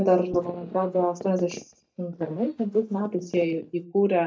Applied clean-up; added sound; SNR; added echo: neural mask model DeepFilterNet 3.